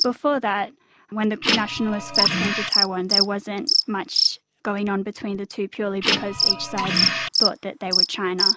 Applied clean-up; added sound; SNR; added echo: none; Cricket + Printer; -3 dB; none.